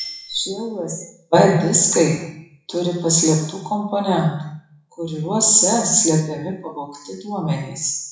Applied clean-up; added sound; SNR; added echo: classical method WPE with log-MMSE.